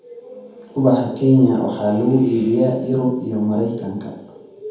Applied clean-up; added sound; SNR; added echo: none; none; none; reverberation time 0.9 s.